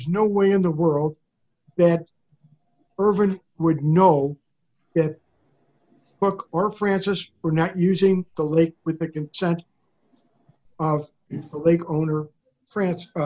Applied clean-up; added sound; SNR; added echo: none; none; none; none.